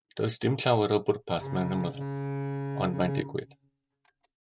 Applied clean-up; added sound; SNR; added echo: neural mask model RNNoise.